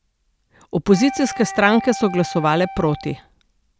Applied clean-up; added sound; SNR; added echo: none; Wind instrument, woodwind instrument; 13 dB; none.